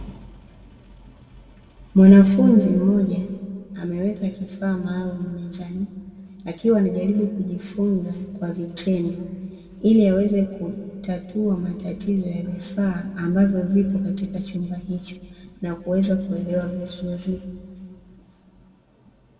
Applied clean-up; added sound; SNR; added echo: none; none; none; reverberation time 1.7 s.